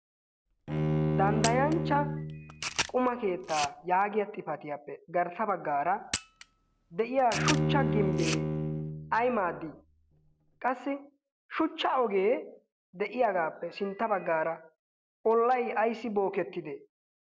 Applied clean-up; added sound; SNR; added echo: none; Bowed string instrument + Camera; 2 dB; none.